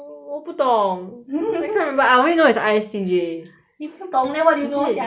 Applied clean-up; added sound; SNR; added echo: none; none; none; none.